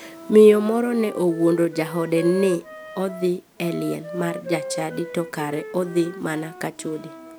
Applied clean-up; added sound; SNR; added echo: none; Wind instrument, woodwind instrument; 14 dB; none.